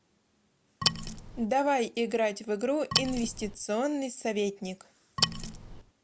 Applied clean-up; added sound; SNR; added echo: none; Wood; 1 dB; none.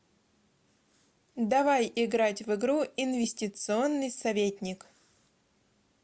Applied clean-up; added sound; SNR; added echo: none; none; none; none.